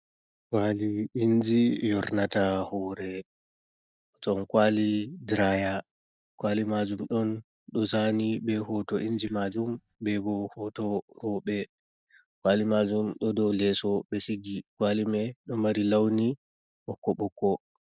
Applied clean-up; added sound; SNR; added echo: neural mask model DeepFilterNet 3.